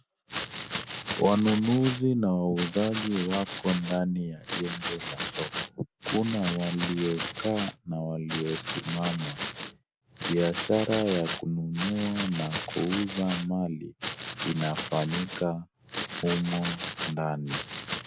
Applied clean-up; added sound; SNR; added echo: none; Domestic sounds, home sounds; 2 dB; none.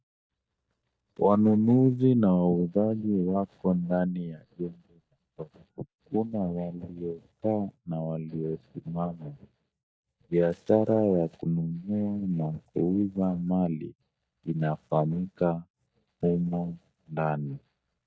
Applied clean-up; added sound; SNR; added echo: neural mask model DeepFilterNet 3.